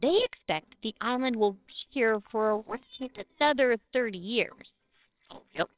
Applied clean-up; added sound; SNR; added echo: neural separator model SepFormer WHAMR!.